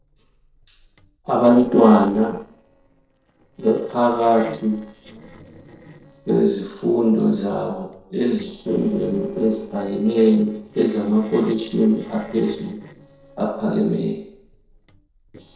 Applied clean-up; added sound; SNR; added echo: neural separator model SepFormer DNS4.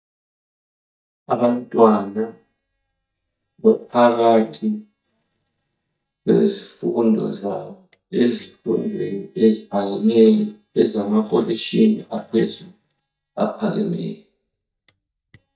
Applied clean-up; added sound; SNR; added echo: neural mask model DeepFilterNet 3.